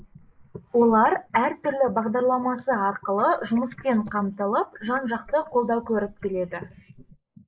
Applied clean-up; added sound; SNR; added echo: neural mask model Resemble Enhance denoiser.